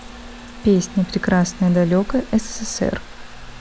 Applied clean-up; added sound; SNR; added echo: none; Trickle, dribble / Bathtub (filling or washing) / Water tap, faucet; 14 dB; none.